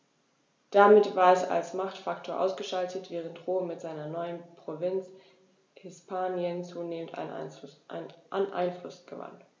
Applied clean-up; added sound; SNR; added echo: none; none; none; reverberation time 1.8 s.